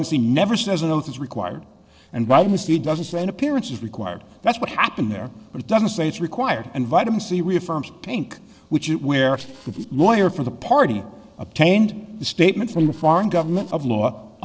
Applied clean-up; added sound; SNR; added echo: neural separator model SepFormer DNS4.